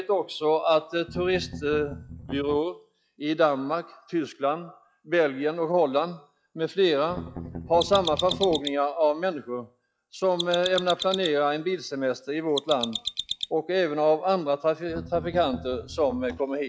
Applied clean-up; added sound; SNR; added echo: classical method log-MMSE.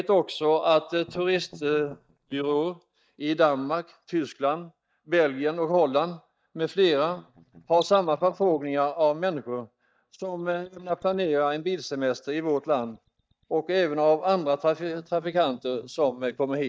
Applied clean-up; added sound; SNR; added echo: neural mask model DeepFilterNet 3.